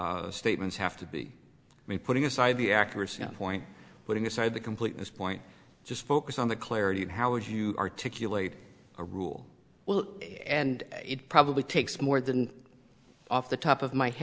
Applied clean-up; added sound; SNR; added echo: none; none; none; none.